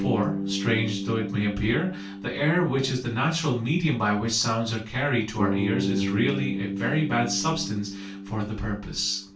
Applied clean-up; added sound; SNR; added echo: none; Bass guitar; 6 dB; reverberation time 0.3 s.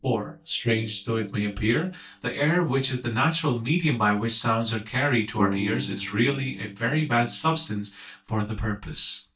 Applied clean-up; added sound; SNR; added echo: neural mask model DeepFilterNet 3.